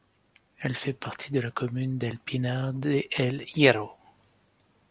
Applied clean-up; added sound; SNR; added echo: none; none; none; none.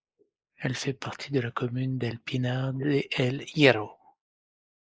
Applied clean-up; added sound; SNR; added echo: neural mask model Resemble Enhance denoiser.